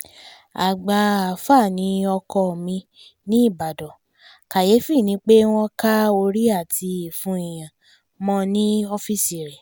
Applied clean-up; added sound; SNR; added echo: none; none; none; none.